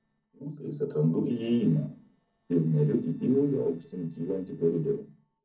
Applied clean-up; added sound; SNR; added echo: neural separator model SepFormer DNS4.